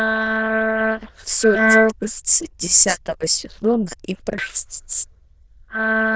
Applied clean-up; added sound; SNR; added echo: neural diffusion model UNIVERSE++.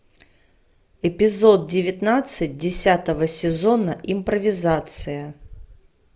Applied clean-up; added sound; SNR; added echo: none; none; none; none.